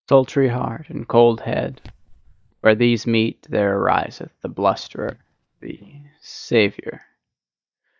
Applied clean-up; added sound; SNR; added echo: neural mask model DeepFilterNet 3.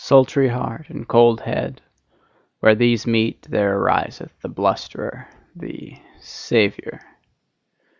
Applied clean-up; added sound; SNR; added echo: none; none; none; none.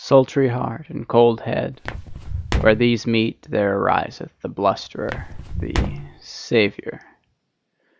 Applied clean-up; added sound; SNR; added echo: none; Walk, footsteps; 5 dB; none.